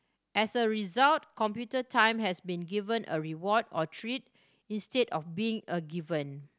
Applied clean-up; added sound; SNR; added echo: none; none; none; none.